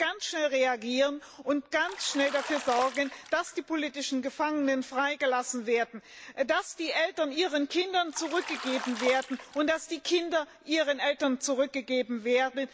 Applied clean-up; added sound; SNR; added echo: none; Bathtub (filling or washing); 12 dB; none.